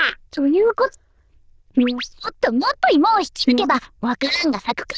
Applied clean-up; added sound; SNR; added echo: neural diffusion model UNIVERSE++.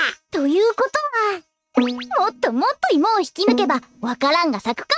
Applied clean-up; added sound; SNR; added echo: neural mask model RNNoise.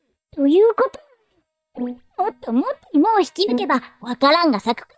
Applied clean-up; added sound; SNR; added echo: neural mask model DeepFilterNet 3.